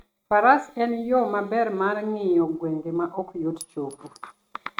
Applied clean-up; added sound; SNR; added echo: neural mask model RNNoise.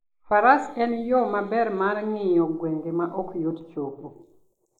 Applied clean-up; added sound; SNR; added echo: neural mask model Resemble Enhance denoiser.